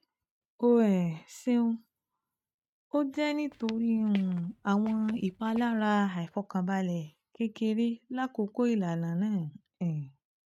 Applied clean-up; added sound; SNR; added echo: neural mask model RNNoise.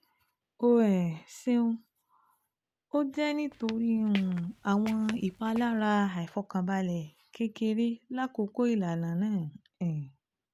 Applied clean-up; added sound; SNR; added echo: none; Squeak / Walk, footsteps; 17 dB; none.